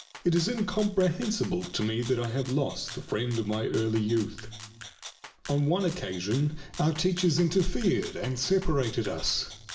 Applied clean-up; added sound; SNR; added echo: none; Rattle (instrument); 18 dB; reverberation time 1.4 s.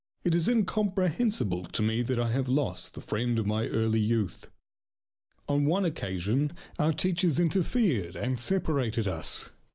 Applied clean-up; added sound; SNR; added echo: none; none; none; none.